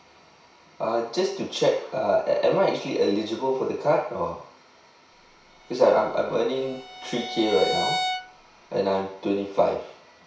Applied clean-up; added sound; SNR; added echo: none; Bowed string instrument; 7 dB; reverberation time 0.6 s.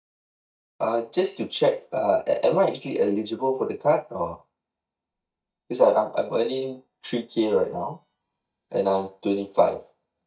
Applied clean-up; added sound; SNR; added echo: neural mask model DeepFilterNet 3.